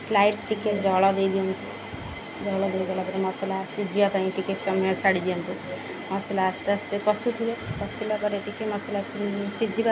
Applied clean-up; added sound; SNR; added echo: none; none; none; none.